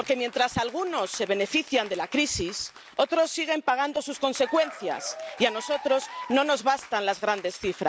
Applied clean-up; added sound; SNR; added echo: none; Applause / Cheering; 17 dB; none.